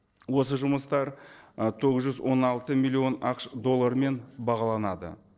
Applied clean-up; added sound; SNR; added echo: neural separator model SepFormer DNS4.